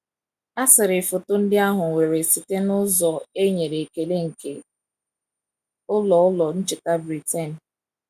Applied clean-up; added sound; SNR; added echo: none; none; none; none.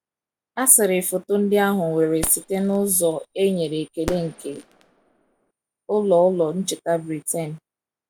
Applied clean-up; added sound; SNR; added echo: none; Fireworks; 16 dB; none.